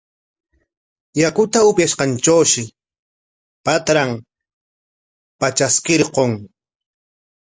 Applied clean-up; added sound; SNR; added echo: none; none; none; none.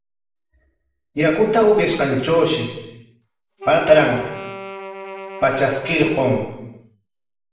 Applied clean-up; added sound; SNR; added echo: none; Wind instrument, woodwind instrument; 15 dB; reverberation time 0.9 s.